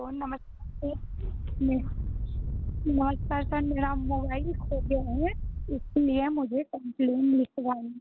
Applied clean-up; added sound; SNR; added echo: none; Wind; 4 dB; none.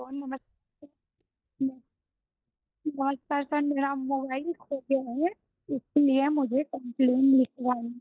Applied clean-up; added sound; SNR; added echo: neural mask model DeepFilterNet 3.